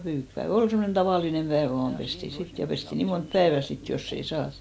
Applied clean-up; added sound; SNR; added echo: none; none; none; none.